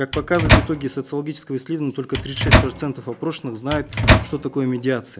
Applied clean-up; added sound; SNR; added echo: none; Microwave oven; -4 dB; none.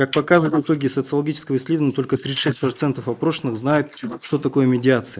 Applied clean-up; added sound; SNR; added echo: neural mask model Resemble Enhance denoiser.